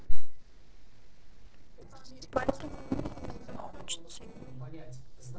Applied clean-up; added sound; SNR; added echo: neural separator model SepFormer DNS4.